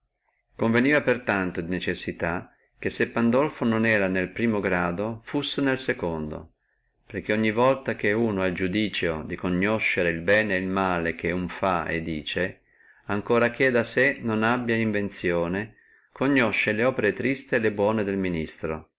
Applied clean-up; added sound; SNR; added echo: none; none; none; none.